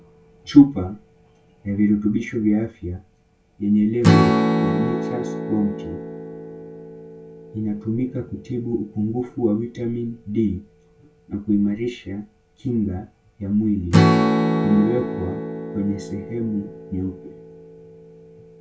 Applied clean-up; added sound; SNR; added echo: none; Strum; 2 dB; reverberation time 0.2 s.